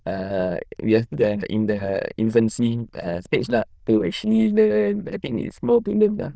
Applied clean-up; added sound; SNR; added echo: neural diffusion model UNIVERSE++.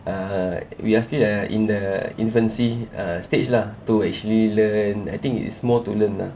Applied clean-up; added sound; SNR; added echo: none; none; none; none.